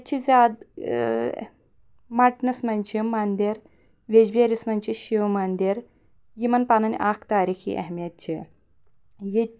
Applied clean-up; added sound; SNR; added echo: none; none; none; none.